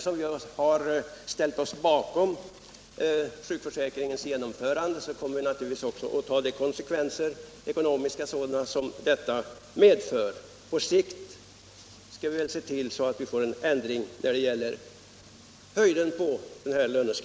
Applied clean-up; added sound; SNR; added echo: none; none; none; none.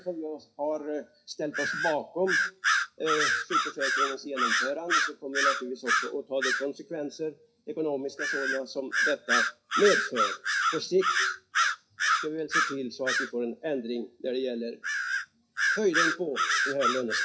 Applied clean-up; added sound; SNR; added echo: classical method WPE with log-MMSE.